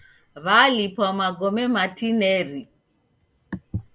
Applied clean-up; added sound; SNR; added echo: none; none; none; none.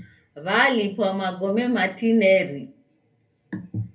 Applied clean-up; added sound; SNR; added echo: none; none; none; reverberation time 0.3 s.